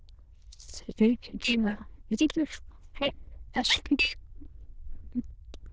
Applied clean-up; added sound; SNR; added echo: neural diffusion model UNIVERSE++.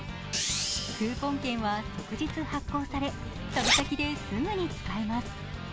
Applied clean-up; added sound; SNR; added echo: none; Zipper (clothing); 3 dB; none.